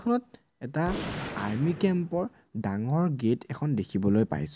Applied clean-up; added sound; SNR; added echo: none; Gunshot, gunfire; 14 dB; none.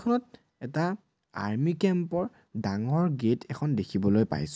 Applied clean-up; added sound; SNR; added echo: none; none; none; none.